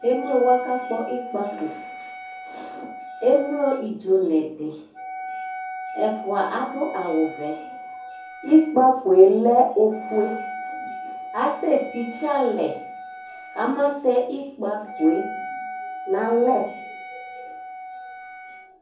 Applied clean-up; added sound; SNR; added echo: none; Wind instrument, woodwind instrument; 13 dB; reverberation time 0.5 s.